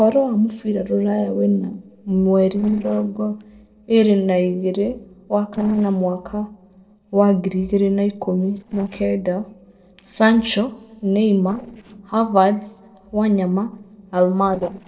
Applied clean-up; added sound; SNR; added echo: neural separator model SepFormer DNS4.